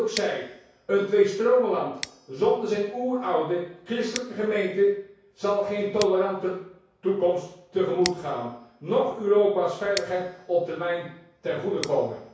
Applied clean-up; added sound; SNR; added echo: none; Scissors; 18 dB; reverberation time 0.6 s.